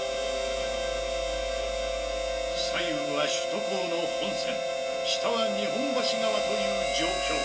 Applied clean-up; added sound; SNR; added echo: none; Harmonica; -4 dB; reverberation time 0.2 s.